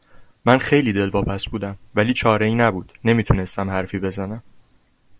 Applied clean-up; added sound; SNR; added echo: none; none; none; none.